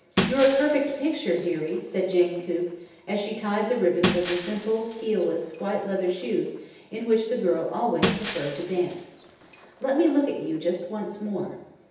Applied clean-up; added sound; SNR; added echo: none; Shatter; 9 dB; reverberation time 0.9 s.